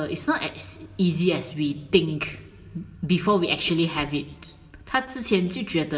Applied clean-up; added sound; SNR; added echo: none; none; none; reverberation time 2.9 s.